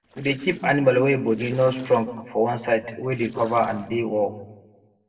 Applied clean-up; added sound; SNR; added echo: neural separator model SepFormer DNS4.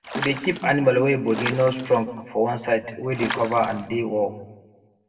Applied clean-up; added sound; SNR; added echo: none; Water / Splash, splatter; 10 dB; reverberation time 0.8 s.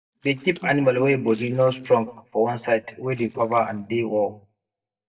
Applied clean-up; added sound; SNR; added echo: neural mask model DeepFilterNet 3.